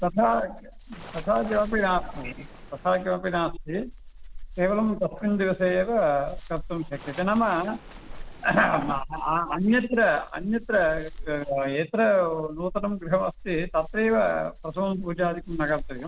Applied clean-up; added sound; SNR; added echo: none; Dog + Waves, surf; 13 dB; none.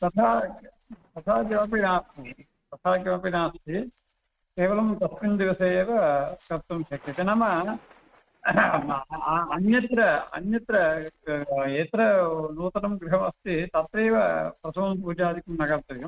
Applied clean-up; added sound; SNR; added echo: neural mask model RNNoise.